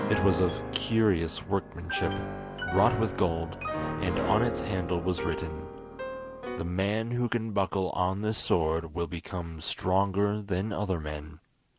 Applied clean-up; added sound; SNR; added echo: none; Piano; 7 dB; none.